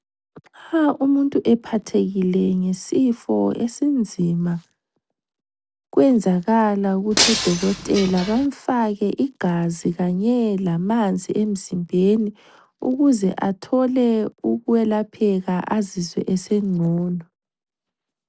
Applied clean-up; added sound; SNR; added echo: none; Shatter; 3 dB; none.